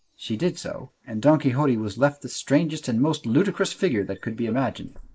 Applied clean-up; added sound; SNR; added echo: neural mask model Resemble Enhance denoiser.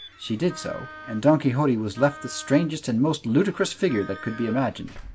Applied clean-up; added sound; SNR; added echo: none; Squeak / Slam / Alarm / Wood + Wind instrument, woodwind instrument; 19 dB; none.